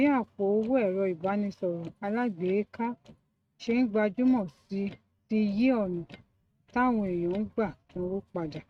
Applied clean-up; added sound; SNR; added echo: neural mask model RNNoise.